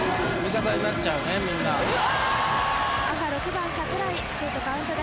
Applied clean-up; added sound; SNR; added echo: none; Wind instrument, woodwind instrument; 14 dB; none.